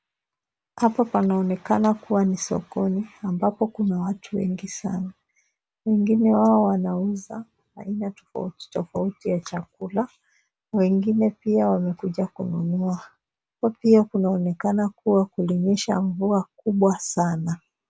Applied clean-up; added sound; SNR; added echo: none; none; none; none.